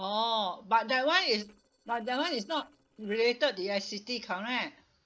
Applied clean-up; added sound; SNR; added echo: neural separator model SepFormer DNS4.